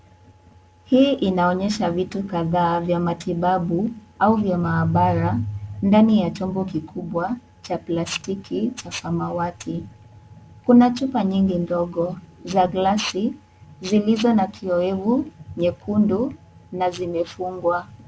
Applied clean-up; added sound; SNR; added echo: none; none; none; none.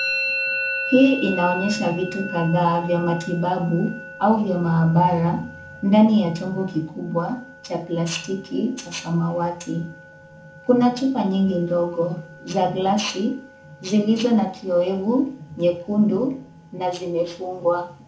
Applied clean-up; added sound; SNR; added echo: none; Musical instrument; 13 dB; reverberation time 0.4 s.